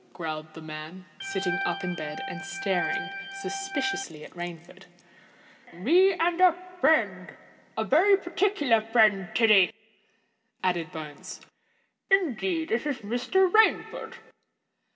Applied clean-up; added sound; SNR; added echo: none; Organ; 5 dB; none.